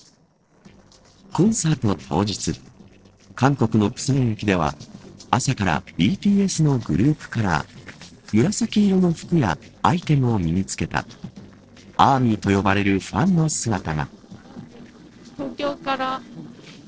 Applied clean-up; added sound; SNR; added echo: neural separator model SepFormer DNS4.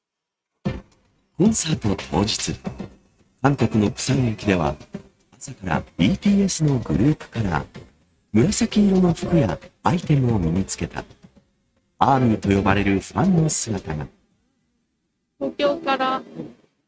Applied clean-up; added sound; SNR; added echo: neural mask model RNNoise.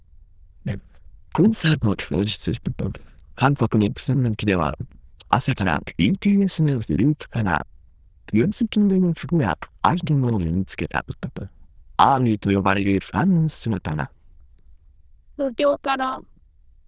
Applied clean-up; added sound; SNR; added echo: neural diffusion model UNIVERSE++.